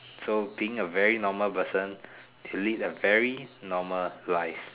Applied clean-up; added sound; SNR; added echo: none; none; none; none.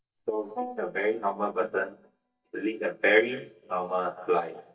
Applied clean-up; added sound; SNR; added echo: neural mask model DeepFilterNet 3.